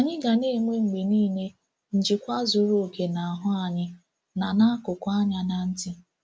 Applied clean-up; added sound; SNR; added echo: none; none; none; none.